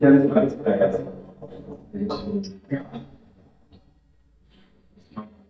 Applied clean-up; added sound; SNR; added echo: neural mask model DeepFilterNet 3.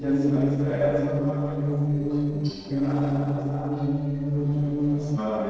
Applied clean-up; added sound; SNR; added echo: neural separator model SepFormer DNS4.